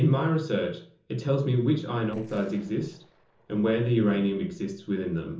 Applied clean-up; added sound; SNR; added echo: neural separator model SepFormer DNS4.